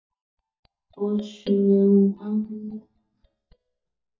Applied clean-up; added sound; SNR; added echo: neural mask model DeepFilterNet 3.